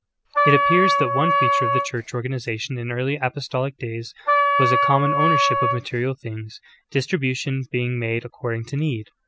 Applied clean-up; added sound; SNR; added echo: none; Wind instrument, woodwind instrument; -5 dB; none.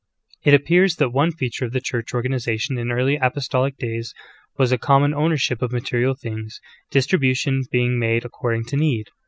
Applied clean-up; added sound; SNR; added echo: none; none; none; none.